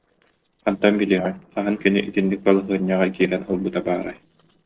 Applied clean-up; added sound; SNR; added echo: neural separator model SepFormer DNS4.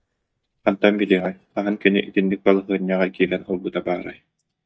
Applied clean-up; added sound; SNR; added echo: neural mask model DeepFilterNet 3.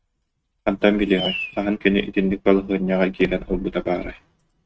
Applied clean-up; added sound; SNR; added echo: neural mask model RNNoise.